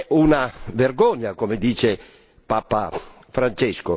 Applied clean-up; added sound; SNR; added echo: none; none; none; none.